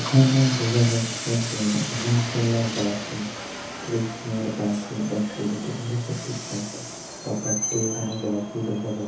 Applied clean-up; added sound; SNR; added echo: none; Train; 8 dB; reverberation time 0.6 s.